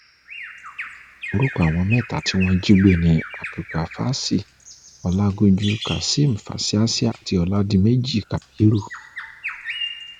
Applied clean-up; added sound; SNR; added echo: none; Bird vocalization, bird call, bird song; 14 dB; none.